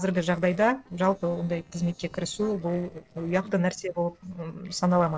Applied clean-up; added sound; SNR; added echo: neural separator model SepFormer DNS4.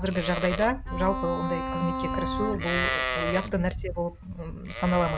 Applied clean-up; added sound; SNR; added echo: none; Bowed string instrument + Livestock, farm animals, working animals; 2 dB; none.